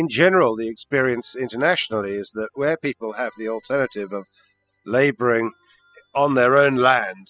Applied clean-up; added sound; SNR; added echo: classical method spectral subtraction.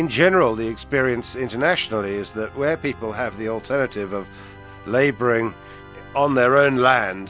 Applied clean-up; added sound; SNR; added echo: none; Organ; 20 dB; none.